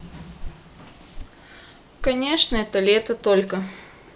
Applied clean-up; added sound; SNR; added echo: none; Walk, footsteps; 12 dB; none.